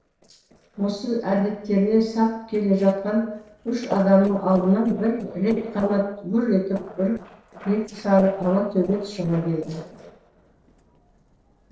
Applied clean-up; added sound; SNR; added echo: neural separator model SepFormer DNS4.